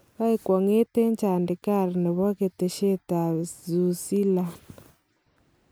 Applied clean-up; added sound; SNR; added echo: none; none; none; none.